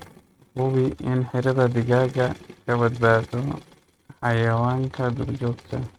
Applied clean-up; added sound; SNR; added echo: neural mask model RNNoise.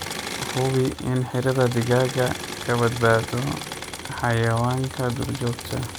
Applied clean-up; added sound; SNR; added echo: none; Engine / Mechanisms; 10 dB; none.